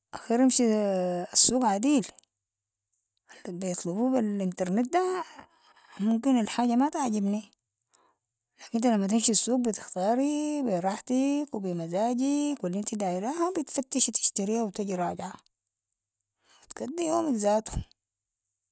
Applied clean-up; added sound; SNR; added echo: none; none; none; none.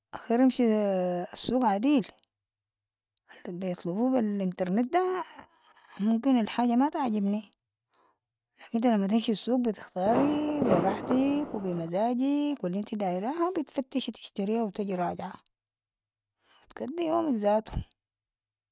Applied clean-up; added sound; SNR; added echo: none; Fireworks; 3 dB; none.